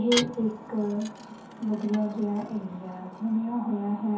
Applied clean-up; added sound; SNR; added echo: none; Dishes, pots, and pans / Glass; 11 dB; reverberation time 0.5 s.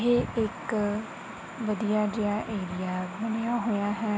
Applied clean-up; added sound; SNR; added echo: none; none; none; none.